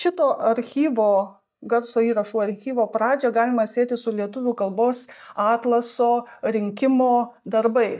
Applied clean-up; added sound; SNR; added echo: neural mask model DeepFilterNet 3.